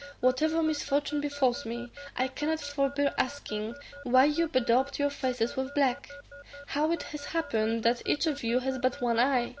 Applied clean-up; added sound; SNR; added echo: none; Alarm / Keyboard (musical); 18 dB; none.